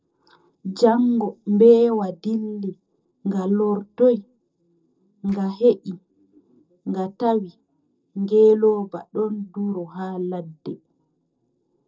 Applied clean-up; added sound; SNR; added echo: neural separator model SepFormer DNS4.